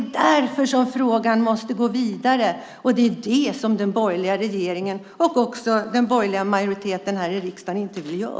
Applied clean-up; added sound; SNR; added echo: none; none; none; none.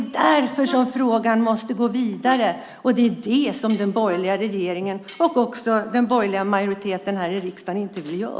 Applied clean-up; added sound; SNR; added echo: none; Brass instrument + Cutlery, silverware; 18 dB; none.